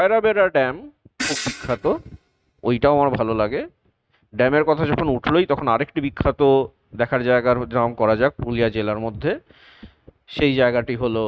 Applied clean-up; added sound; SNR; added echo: neural mask model RNNoise.